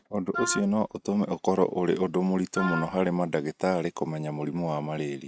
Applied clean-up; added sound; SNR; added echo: neural mask model RNNoise.